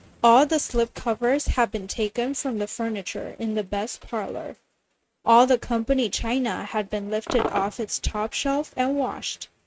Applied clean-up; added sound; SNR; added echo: neural mask model RNNoise.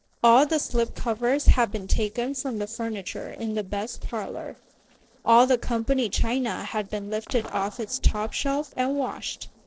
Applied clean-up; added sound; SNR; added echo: neural separator model SepFormer DNS4.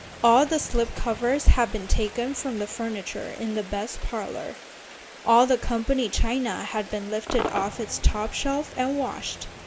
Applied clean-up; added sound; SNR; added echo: none; Crowd / Cheering / Fireworks + Rain; 15 dB; none.